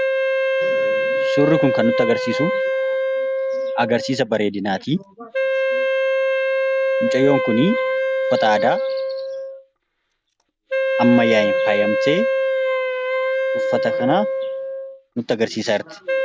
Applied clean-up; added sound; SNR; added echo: none; Wind instrument, woodwind instrument; -2 dB; none.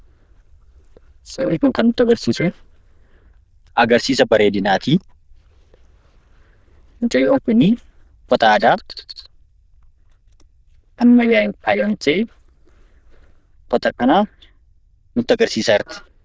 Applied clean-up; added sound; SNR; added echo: neural diffusion model UNIVERSE++.